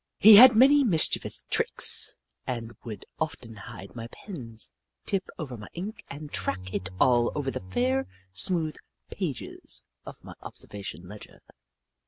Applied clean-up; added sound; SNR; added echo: none; Bowed string instrument; 13 dB; none.